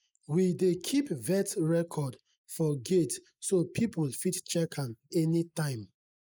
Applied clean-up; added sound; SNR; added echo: neural mask model Resemble Enhance denoiser.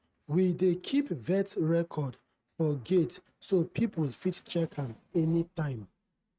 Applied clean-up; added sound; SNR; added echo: neural mask model RNNoise.